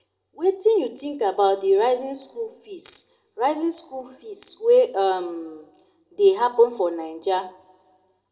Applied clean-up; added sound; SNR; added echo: none; none; none; reverberation time 0.8 s.